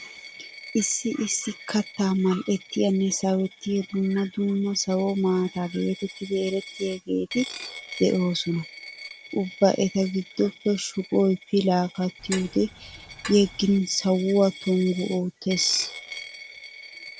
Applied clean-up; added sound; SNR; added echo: none; Coin (dropping) + Clock; 16 dB; none.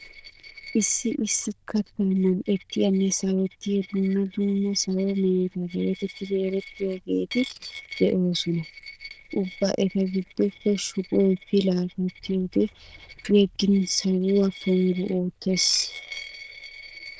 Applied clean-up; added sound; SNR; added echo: neural diffusion model UNIVERSE++.